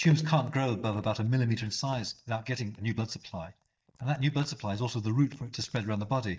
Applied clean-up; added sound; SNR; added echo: neural mask model DeepFilterNet 3.